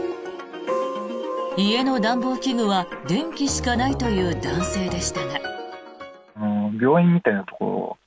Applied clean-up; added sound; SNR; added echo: none; none; none; none.